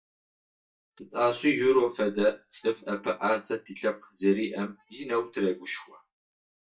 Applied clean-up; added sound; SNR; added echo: neural mask model DeepFilterNet 3.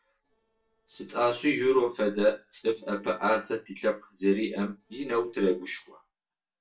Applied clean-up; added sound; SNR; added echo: neural separator model SepFormer DNS4.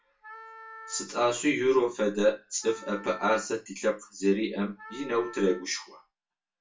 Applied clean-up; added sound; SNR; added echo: none; Wind instrument, woodwind instrument; 19 dB; reverberation time 0.2 s.